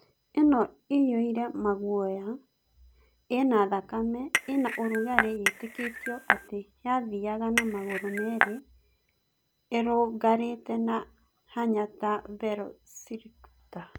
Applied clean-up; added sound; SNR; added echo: none; Cutlery, silverware / Dishes, pots, and pans / Chink, clink; 0 dB; none.